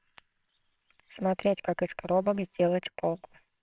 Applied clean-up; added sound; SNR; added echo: neural separator model SepFormer WHAMR!.